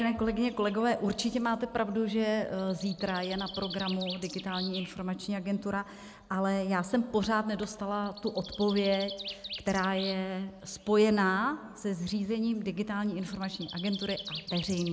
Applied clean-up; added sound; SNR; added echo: none; Bird; 15 dB; none.